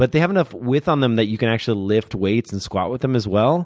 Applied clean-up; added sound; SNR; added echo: none; none; none; none.